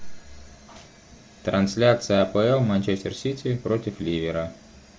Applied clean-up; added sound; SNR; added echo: none; none; none; none.